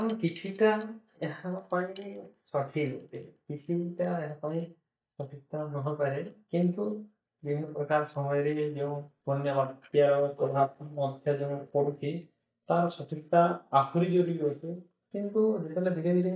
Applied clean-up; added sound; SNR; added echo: neural mask model DeepFilterNet 3.